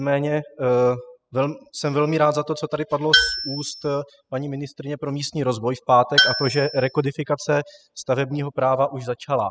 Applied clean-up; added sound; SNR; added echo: classical method spectral subtraction.